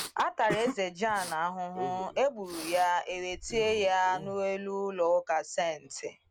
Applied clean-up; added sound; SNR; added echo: none; Respiratory sounds; 13 dB; none.